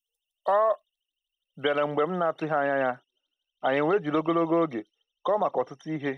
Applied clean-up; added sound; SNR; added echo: neural mask model DeepFilterNet 3.